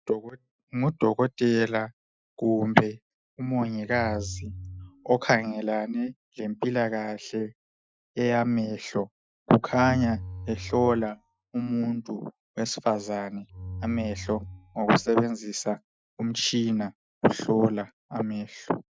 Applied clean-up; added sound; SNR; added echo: classical method Wiener filter.